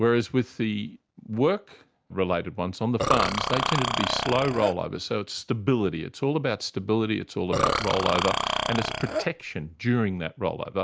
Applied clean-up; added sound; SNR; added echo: none; Burping, eructation; 0 dB; none.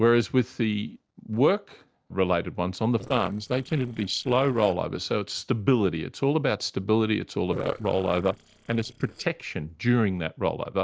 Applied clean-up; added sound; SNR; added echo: neural separator model SepFormer DNS4.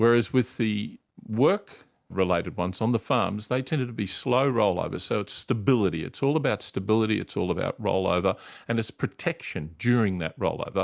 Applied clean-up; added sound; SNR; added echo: none; none; none; none.